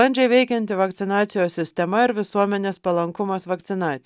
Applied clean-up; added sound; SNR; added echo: none; none; none; none.